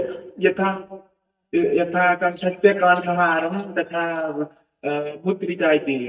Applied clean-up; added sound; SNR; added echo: neural mask model DeepFilterNet 3.